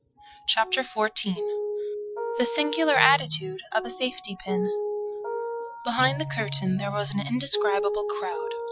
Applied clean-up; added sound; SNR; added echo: classical method Wiener filter.